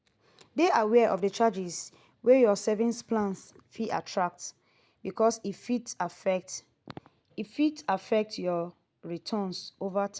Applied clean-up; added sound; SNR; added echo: none; none; none; none.